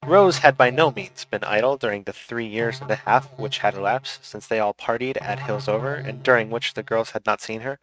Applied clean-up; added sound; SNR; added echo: neural mask model RNNoise.